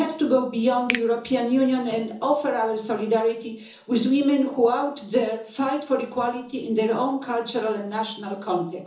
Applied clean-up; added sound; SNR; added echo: none; Finger snapping; 13 dB; reverberation time 0.7 s.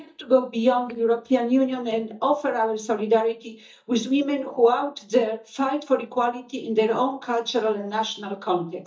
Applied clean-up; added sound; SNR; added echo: neural mask model DeepFilterNet 3.